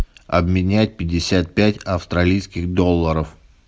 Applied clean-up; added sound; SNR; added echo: none; none; none; none.